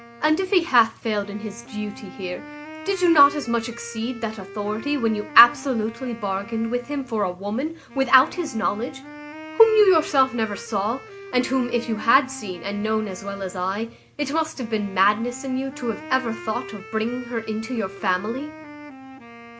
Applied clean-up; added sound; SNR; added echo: none; Wind instrument, woodwind instrument; 16 dB; none.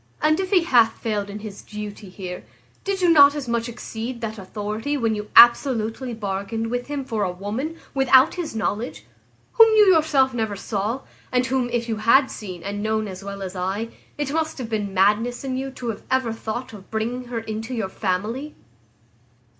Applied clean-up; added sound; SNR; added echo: none; none; none; none.